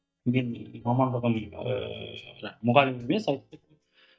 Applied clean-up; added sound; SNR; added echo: neural mask model DeepFilterNet 3.